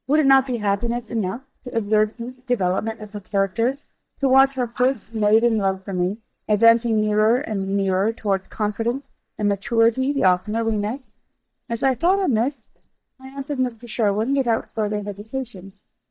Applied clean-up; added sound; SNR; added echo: neural mask model DeepFilterNet 3.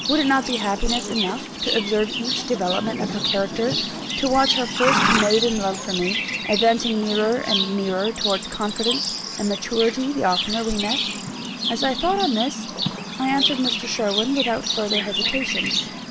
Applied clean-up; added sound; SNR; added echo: none; Livestock, farm animals, working animals; 2 dB; none.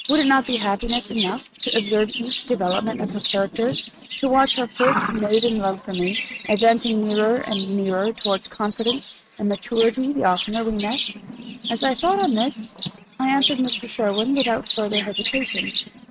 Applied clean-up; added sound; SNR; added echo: neural mask model RNNoise.